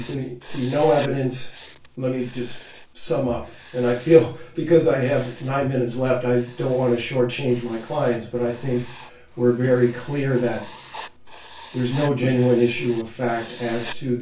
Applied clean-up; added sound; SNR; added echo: none; Writing; 19 dB; reverberation time 0.2 s.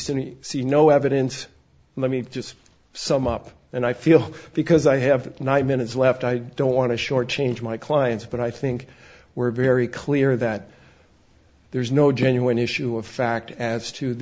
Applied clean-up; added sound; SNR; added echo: none; none; none; none.